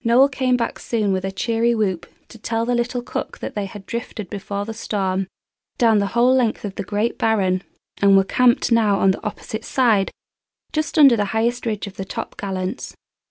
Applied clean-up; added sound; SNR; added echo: none; none; none; none.